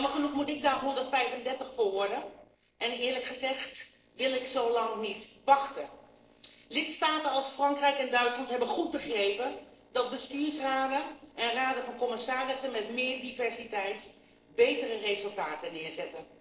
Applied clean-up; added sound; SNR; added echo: neural separator model SepFormer DNS4.